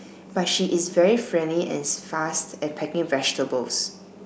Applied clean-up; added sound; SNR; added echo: none; none; none; none.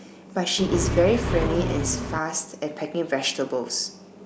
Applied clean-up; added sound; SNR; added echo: none; Accelerating, revving, vroom; 0 dB; none.